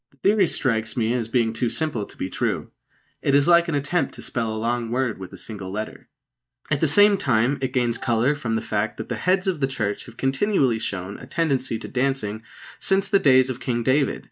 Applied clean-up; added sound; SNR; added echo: neural mask model DeepFilterNet 3.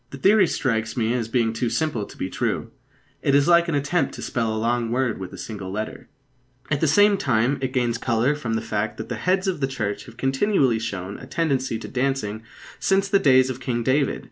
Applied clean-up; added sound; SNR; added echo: neural separator model SepFormer DNS4.